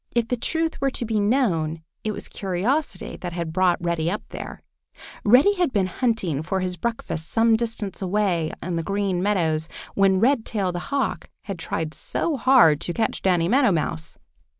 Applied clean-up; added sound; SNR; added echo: none; none; none; none.